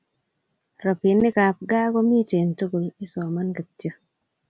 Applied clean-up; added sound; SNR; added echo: none; none; none; none.